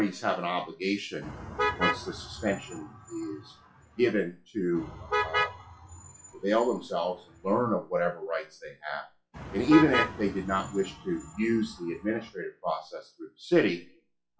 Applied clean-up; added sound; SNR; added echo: classical method WPE with log-MMSE.